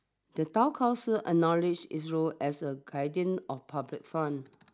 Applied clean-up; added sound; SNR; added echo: none; none; none; none.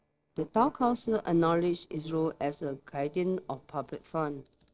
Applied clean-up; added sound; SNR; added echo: neural separator model SepFormer DNS4.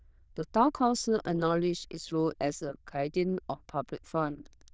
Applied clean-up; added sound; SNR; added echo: neural diffusion model UNIVERSE++.